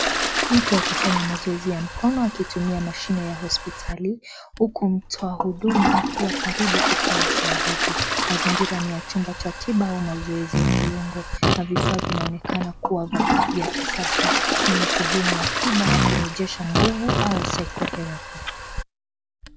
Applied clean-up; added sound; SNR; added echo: none; Fart + Toilet flush; -2 dB; none.